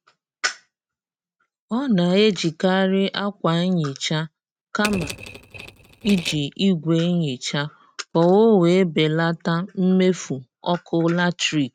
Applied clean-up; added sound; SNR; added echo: neural mask model RNNoise.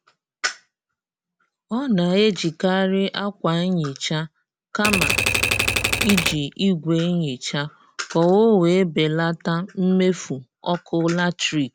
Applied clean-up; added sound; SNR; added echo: none; Typewriter; 0 dB; none.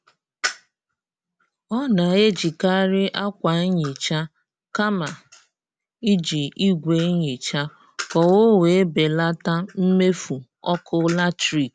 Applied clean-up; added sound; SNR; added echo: none; none; none; none.